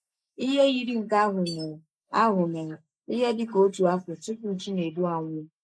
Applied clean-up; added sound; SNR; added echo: neural mask model Resemble Enhance denoiser.